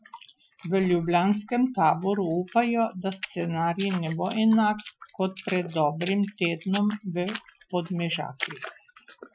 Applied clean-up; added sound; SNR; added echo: classical method Wiener filter.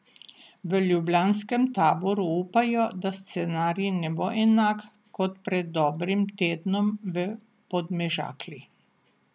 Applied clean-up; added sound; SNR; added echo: none; none; none; none.